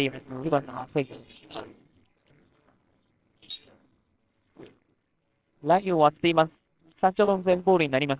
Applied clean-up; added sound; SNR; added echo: neural separator model SepFormer WHAMR!.